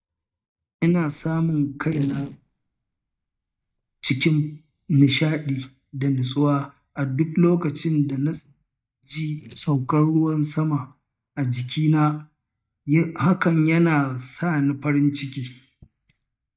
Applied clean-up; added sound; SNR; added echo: neural mask model DeepFilterNet 3.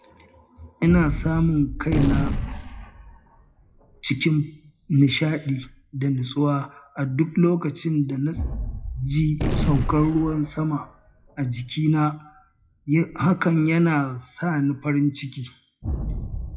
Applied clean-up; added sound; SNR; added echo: classical method WPE with log-MMSE.